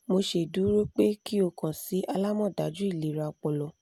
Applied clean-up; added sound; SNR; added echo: none; none; none; none.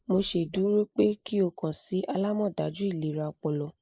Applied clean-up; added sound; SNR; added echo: neural mask model Resemble Enhance denoiser.